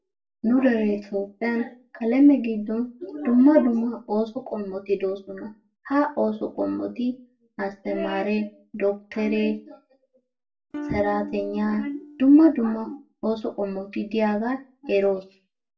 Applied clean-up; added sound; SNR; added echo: none; Electric guitar / Strum; 12 dB; reverberation time 0.2 s.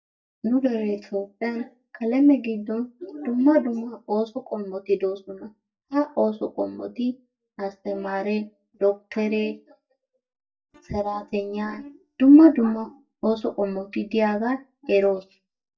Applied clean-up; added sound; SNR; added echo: neural mask model DeepFilterNet 3.